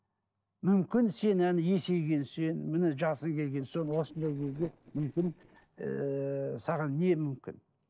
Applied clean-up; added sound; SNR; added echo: neural separator model SepFormer DNS4.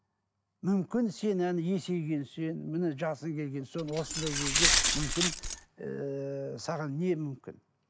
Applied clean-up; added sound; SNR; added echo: none; Glass; -4 dB; none.